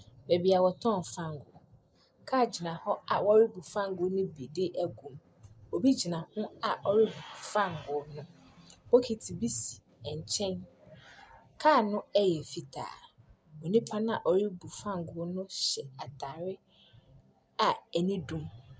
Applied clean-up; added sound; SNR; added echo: none; none; none; none.